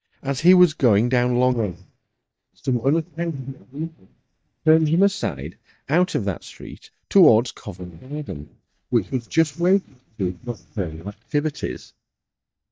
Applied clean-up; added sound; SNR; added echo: neural mask model DeepFilterNet 3.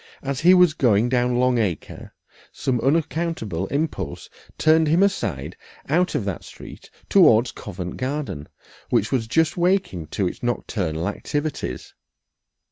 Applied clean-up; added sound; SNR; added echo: none; none; none; none.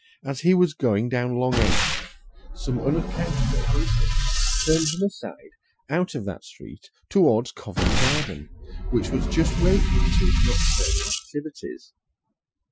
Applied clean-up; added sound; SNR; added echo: classical method Wiener filter.